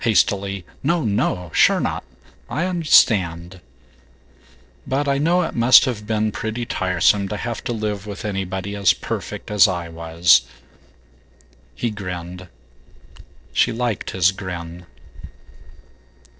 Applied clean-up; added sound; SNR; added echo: neural separator model SepFormer DNS4.